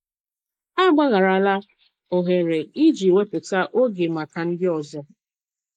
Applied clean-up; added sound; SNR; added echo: neural mask model Resemble Enhance denoiser.